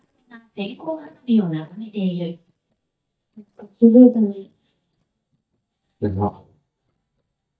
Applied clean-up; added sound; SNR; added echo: neural mask model DeepFilterNet 3.